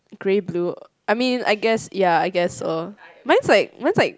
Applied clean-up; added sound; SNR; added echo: none; none; none; none.